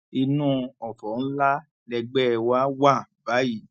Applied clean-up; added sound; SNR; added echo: none; none; none; none.